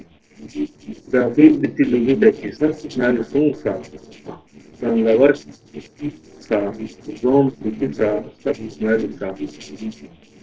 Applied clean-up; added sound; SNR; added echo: neural separator model SepFormer DNS4.